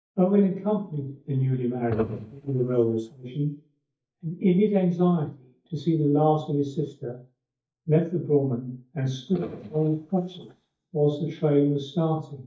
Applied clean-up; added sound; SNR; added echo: neural mask model DeepFilterNet 3.